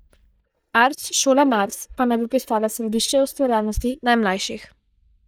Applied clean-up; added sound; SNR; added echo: neural mask model DeepFilterNet 3.